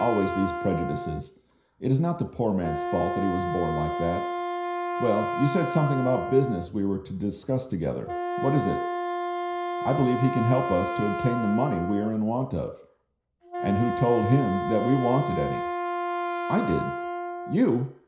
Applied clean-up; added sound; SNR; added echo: none; Wind instrument, woodwind instrument; 4 dB; reverberation time 0.5 s.